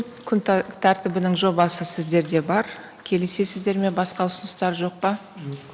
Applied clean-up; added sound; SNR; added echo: none; none; none; none.